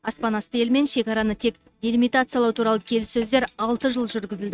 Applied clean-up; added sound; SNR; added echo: neural mask model RNNoise.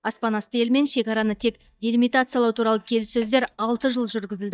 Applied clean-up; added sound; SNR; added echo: neural mask model DeepFilterNet 3.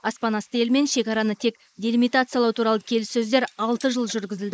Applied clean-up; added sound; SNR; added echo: neural mask model Resemble Enhance denoiser.